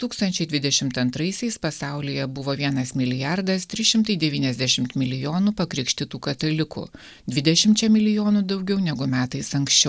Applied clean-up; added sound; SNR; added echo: none; none; none; none.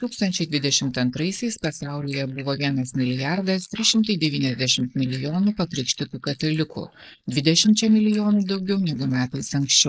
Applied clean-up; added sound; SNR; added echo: neural mask model Resemble Enhance denoiser.